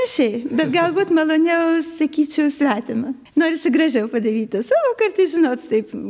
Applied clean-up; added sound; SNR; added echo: none; none; none; none.